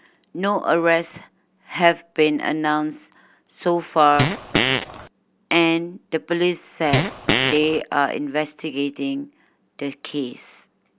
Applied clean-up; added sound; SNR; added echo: none; Fart; -1 dB; none.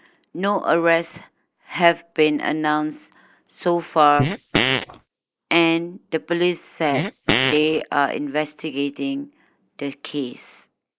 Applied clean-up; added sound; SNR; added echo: neural mask model Resemble Enhance denoiser.